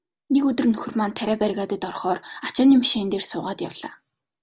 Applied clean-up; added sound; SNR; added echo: none; none; none; none.